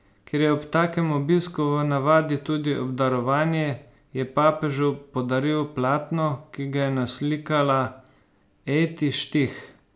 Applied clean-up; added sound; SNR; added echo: none; none; none; none.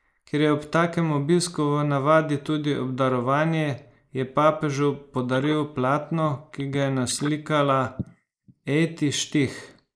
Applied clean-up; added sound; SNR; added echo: neural mask model Resemble Enhance denoiser.